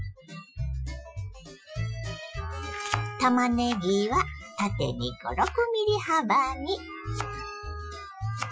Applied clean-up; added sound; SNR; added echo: classical method Wiener filter.